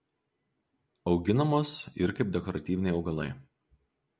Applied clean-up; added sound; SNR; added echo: none; none; none; none.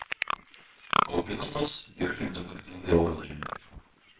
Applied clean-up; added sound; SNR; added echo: neural separator model SepFormer WHAMR!.